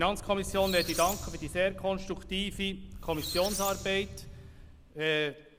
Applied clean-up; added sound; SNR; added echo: none; Engine + Squeak; 9 dB; none.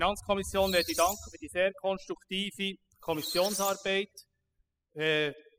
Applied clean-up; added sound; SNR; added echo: classical method spectral subtraction.